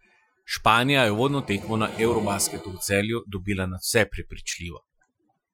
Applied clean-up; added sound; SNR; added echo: classical method Wiener filter.